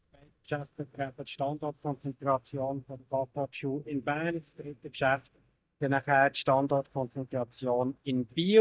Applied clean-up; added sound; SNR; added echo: neural mask model DeepFilterNet 3.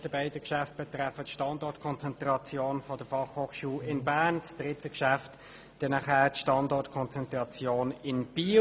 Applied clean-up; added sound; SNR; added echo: none; none; none; none.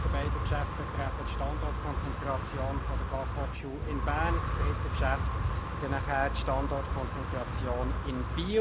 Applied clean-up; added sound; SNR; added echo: none; Wind; -4 dB; none.